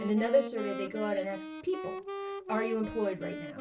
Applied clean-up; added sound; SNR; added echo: none; Wind instrument, woodwind instrument; 7 dB; reverberation time 0.2 s.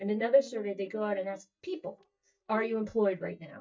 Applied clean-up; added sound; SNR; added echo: neural mask model DeepFilterNet 3.